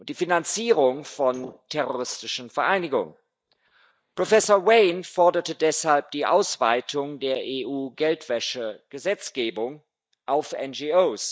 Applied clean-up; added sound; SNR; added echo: neural mask model DeepFilterNet 3.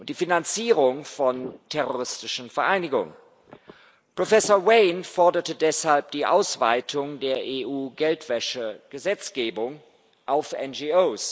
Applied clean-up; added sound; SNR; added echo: neural mask model Resemble Enhance denoiser.